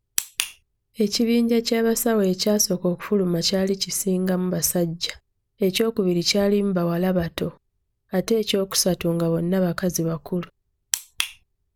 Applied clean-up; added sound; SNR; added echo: none; none; none; none.